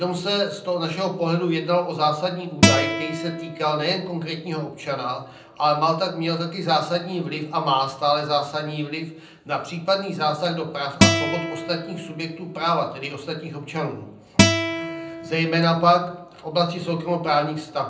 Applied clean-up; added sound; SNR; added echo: none; Acoustic guitar; 1 dB; reverberation time 0.6 s.